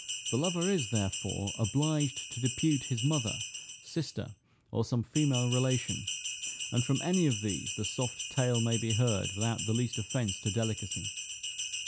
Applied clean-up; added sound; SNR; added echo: none; Bell; 6 dB; none.